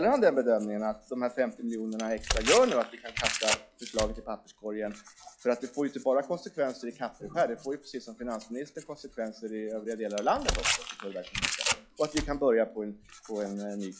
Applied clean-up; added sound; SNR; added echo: classical method log-MMSE.